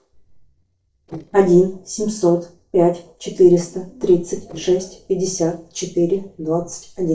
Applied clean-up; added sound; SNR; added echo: neural separator model SepFormer DNS4.